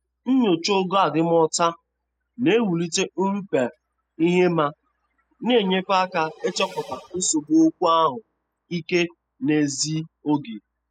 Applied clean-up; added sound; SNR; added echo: classical method spectral subtraction.